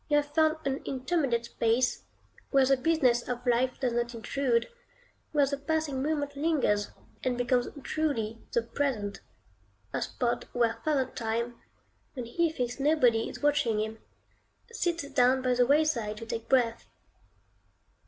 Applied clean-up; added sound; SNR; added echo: none; none; none; none.